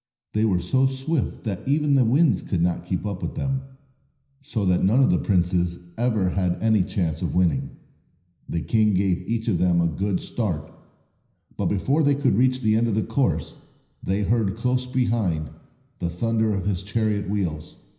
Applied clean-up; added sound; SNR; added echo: none; none; none; reverberation time 0.9 s.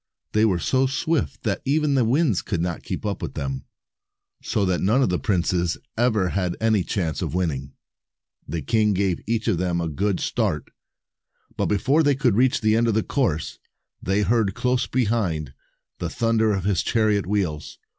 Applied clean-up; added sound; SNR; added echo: none; none; none; none.